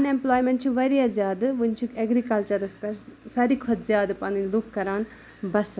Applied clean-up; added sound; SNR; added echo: none; none; none; none.